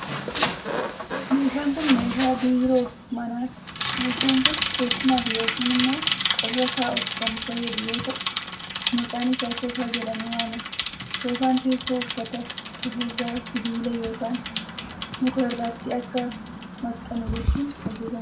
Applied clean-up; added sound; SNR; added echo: none; Bicycle; 3 dB; reverberation time 0.3 s.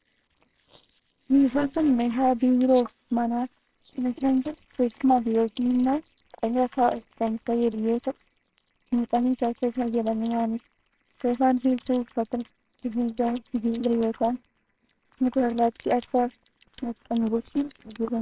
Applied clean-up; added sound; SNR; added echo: neural separator model SepFormer WHAMR!.